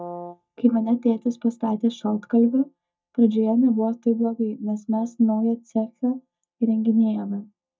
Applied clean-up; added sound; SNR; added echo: neural mask model DeepFilterNet 3.